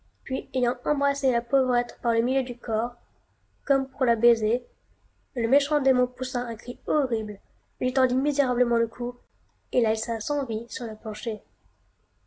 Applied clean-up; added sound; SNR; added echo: none; none; none; none.